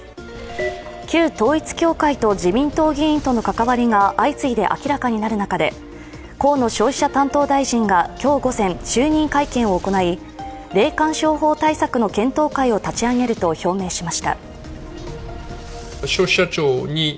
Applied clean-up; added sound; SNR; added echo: none; Boom; 20 dB; none.